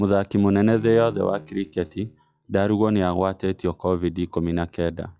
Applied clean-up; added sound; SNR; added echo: classical method log-MMSE.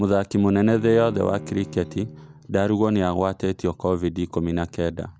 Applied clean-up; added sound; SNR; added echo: none; Bowed string instrument; 18 dB; none.